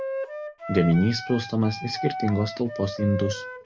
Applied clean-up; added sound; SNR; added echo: none; Wind instrument, woodwind instrument; 8 dB; none.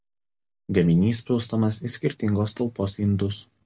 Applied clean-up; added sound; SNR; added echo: none; none; none; none.